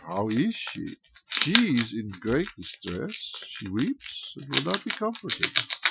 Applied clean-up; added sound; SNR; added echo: classical method Wiener filter.